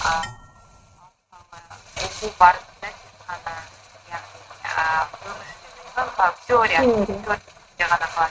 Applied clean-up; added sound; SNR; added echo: neural mask model RNNoise.